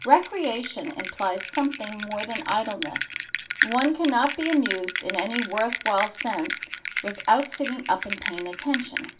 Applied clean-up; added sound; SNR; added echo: none; Bell; 6 dB; reverberation time 0.2 s.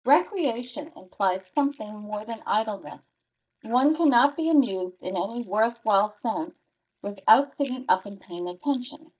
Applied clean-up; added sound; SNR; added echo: neural mask model DeepFilterNet 3.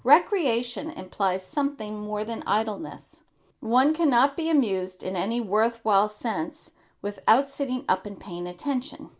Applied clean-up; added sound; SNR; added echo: none; none; none; none.